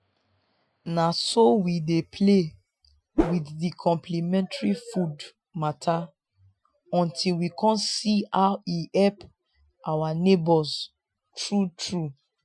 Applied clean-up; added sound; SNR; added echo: classical method Wiener filter.